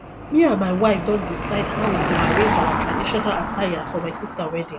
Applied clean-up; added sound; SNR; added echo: none; Car passing by / Engine; 2 dB; none.